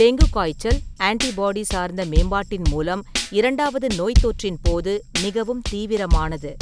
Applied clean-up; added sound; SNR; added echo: none; Tambourine / Drum / Drum kit; 0 dB; none.